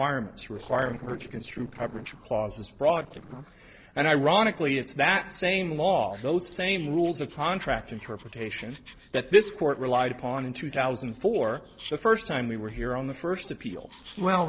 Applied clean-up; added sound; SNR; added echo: neural separator model SepFormer DNS4.